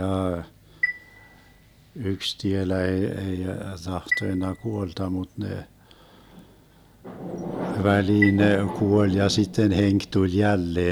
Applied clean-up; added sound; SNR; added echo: none; Chime; 11 dB; none.